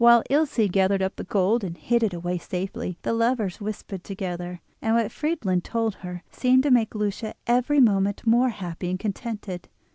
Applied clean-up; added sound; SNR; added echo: none; none; none; none.